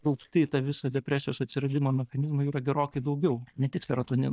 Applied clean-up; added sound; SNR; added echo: neural mask model DeepFilterNet 3.